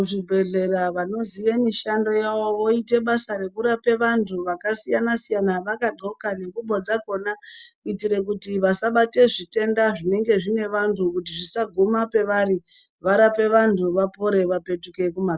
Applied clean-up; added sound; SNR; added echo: none; none; none; none.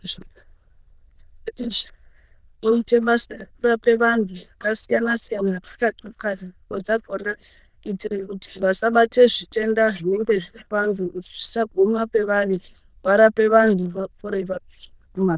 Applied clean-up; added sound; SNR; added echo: neural diffusion model UNIVERSE++.